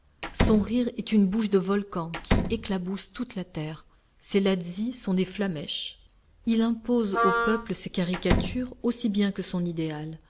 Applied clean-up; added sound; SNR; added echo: none; Wind instrument, woodwind instrument + Slam; 1 dB; none.